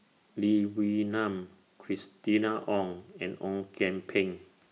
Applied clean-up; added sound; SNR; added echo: none; none; none; none.